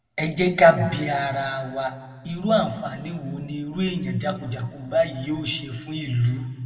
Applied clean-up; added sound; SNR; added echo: none; none; none; reverberation time 1.3 s.